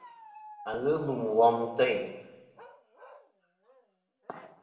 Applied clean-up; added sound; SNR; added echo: none; Bark; 20 dB; reverberation time 1.0 s.